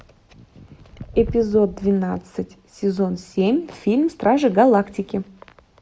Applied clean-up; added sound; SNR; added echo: none; none; none; none.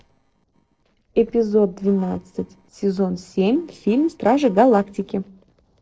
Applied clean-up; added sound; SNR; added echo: neural separator model SepFormer DNS4.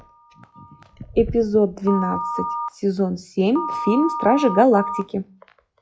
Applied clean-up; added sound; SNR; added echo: classical method log-MMSE.